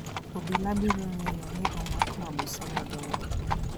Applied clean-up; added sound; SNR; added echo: none; Livestock, farm animals, working animals; -3 dB; none.